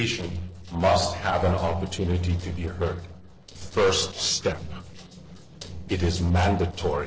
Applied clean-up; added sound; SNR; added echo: neural separator model SepFormer DNS4.